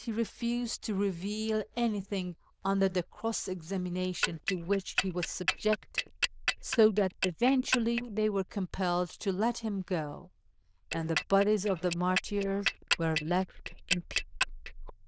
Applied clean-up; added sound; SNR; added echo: neural diffusion model UNIVERSE++.